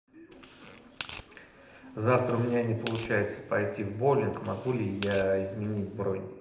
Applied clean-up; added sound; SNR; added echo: none; Tearing; 15 dB; reverberation time 0.7 s.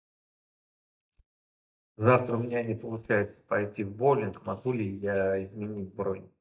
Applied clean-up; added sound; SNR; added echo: neural mask model DeepFilterNet 3.